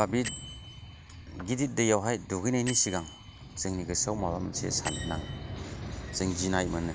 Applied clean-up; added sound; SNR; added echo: none; Bell + Sliding door; 9 dB; none.